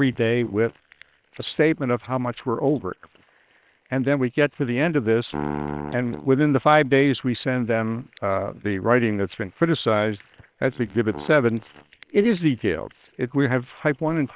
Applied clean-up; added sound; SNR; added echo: neural separator model SepFormer WHAM!.